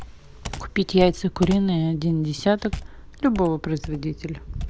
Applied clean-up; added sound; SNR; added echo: none; Computer keyboard; 13 dB; none.